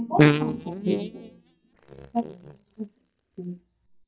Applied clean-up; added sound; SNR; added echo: neural mask model DeepFilterNet 3.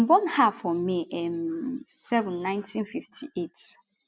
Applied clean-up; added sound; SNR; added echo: none; none; none; none.